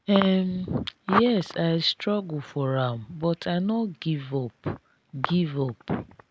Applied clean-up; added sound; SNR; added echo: none; none; none; none.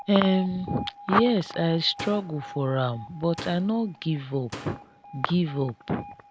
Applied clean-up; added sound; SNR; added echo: none; Slam + Alarm; 15 dB; none.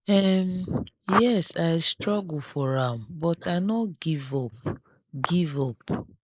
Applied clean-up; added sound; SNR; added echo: neural mask model Resemble Enhance denoiser.